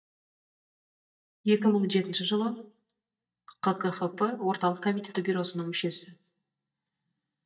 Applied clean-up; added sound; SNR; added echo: neural mask model DeepFilterNet 3.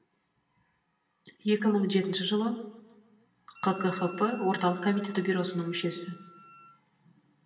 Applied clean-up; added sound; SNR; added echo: none; Wind instrument, woodwind instrument; 18 dB; reverberation time 0.8 s.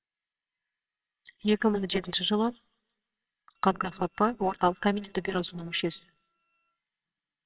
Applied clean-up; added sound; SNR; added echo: neural separator model SepFormer WHAMR!.